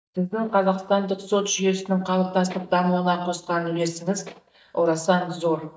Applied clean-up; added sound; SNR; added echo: neural mask model DeepFilterNet 3.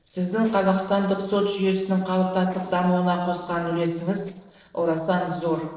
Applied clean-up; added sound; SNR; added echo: neural separator model SepFormer DNS4.